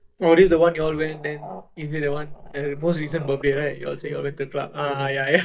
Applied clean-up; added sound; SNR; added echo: neural mask model DeepFilterNet 3.